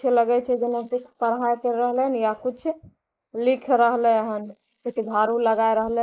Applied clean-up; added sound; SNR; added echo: neural mask model Resemble Enhance denoiser.